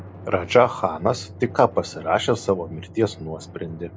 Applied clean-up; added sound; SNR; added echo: none; Drum; 17 dB; none.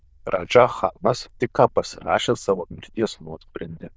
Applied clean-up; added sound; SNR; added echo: neural diffusion model UNIVERSE++.